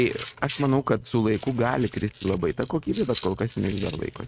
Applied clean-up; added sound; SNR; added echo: neural mask model RNNoise.